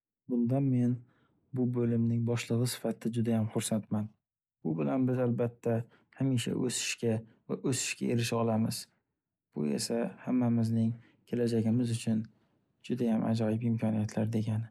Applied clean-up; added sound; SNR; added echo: none; none; none; none.